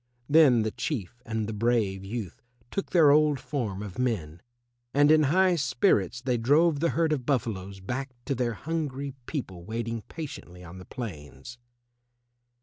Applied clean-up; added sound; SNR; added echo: none; none; none; none.